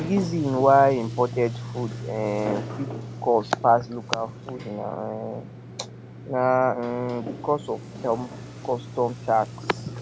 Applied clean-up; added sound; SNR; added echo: none; Sliding door; 11 dB; none.